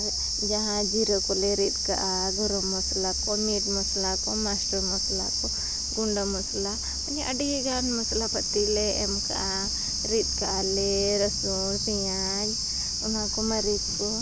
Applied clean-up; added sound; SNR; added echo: none; none; none; none.